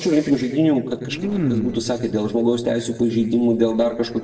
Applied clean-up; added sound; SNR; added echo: neural separator model SepFormer DNS4.